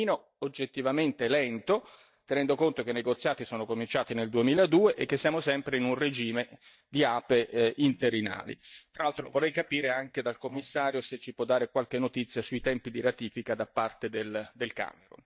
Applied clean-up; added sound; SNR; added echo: neural mask model DeepFilterNet 3.